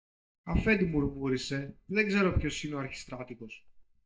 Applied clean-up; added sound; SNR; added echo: neural mask model DeepFilterNet 3.